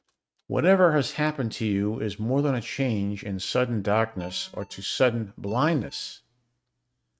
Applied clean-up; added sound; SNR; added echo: neural mask model RNNoise.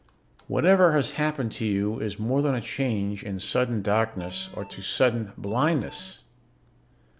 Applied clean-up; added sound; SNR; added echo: none; Alarm; 18 dB; none.